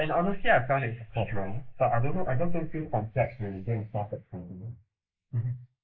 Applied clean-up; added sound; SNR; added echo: neural mask model Resemble Enhance denoiser.